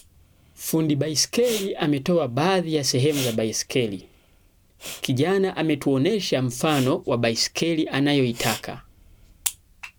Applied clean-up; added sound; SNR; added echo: none; Respiratory sounds; 17 dB; none.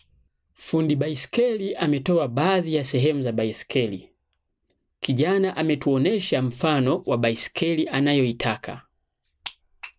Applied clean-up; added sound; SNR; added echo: none; none; none; none.